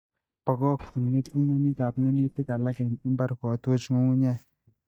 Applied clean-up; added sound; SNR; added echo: neural mask model DeepFilterNet 3.